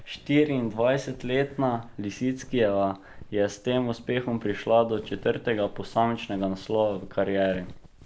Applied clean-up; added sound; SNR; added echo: none; Walk, footsteps; 19 dB; none.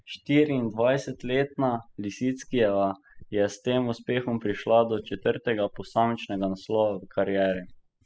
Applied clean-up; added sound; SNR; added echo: classical method spectral subtraction.